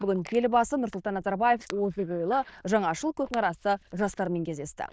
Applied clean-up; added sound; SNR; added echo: neural diffusion model UNIVERSE++.